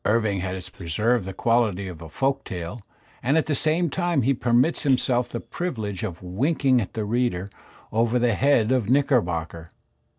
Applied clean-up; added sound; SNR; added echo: neural separator model SepFormer DNS4.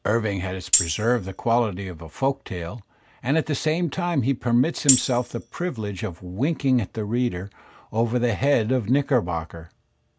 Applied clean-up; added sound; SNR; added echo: none; Tambourine; 2 dB; none.